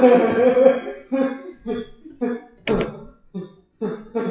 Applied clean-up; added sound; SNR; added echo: classical method WPE with log-MMSE.